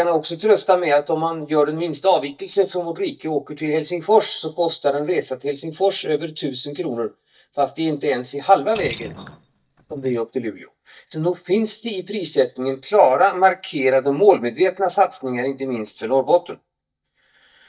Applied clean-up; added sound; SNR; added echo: neural mask model DeepFilterNet 3.